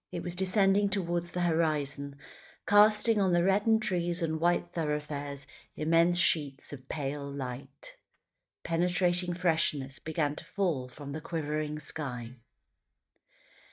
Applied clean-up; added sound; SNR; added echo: neural mask model DeepFilterNet 3.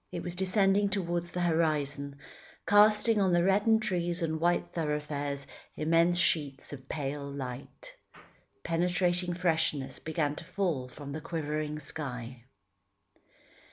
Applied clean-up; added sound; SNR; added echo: none; none; none; none.